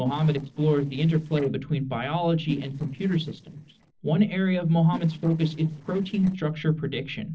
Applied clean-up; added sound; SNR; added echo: neural separator model SepFormer DNS4.